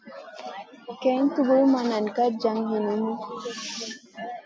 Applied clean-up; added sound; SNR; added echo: none; none; none; none.